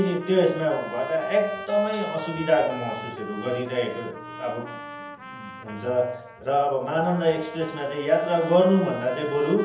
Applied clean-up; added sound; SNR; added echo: none; Trumpet; 13 dB; reverberation time 0.7 s.